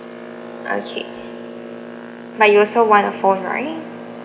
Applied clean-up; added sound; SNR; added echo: none; Boat, Water vehicle; 13 dB; none.